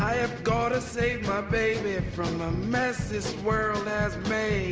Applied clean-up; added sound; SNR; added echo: none; none; none; none.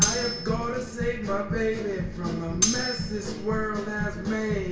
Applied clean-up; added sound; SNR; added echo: none; Cutlery, silverware; 2 dB; reverberation time 0.2 s.